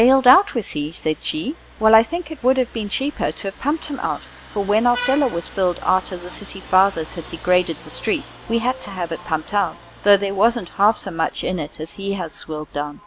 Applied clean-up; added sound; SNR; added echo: none; Vehicle horn, car horn, honking; 19 dB; none.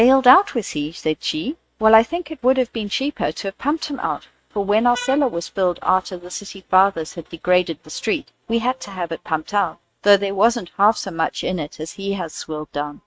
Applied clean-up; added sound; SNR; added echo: neural mask model RNNoise.